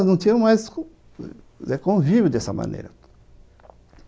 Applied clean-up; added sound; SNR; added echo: none; none; none; none.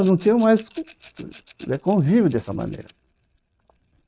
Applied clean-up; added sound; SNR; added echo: neural mask model RNNoise.